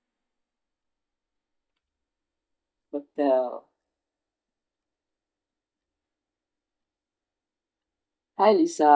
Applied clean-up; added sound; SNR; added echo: neural mask model DeepFilterNet 3.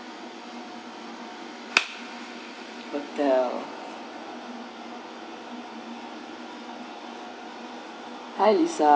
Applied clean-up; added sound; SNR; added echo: none; none; none; none.